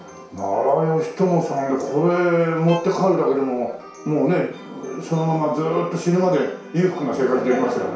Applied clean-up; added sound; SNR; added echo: none; Bowed string instrument; 18 dB; reverberation time 0.6 s.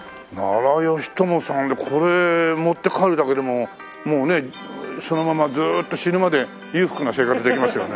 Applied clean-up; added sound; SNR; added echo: none; none; none; none.